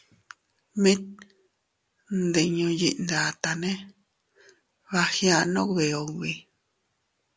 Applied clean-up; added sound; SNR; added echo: none; none; none; none.